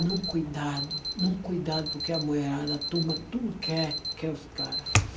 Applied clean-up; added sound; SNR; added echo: none; Alarm; 3 dB; none.